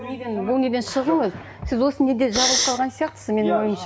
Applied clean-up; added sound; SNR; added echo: none; none; none; none.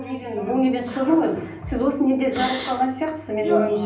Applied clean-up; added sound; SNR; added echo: none; none; none; reverberation time 0.6 s.